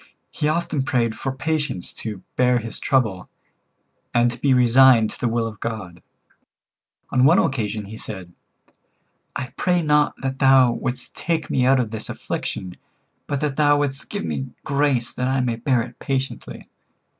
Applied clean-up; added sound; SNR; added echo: none; none; none; none.